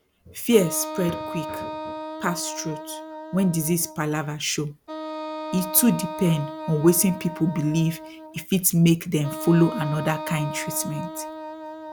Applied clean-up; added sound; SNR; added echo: none; Wind instrument, woodwind instrument; 10 dB; none.